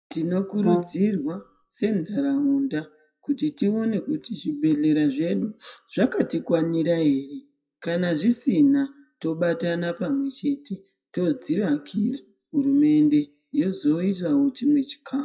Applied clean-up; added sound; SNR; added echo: classical method WPE with log-MMSE.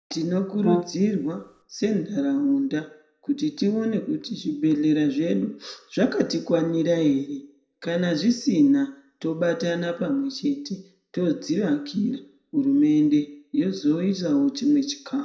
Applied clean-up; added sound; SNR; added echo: none; Brass instrument; 4 dB; reverberation time 0.4 s.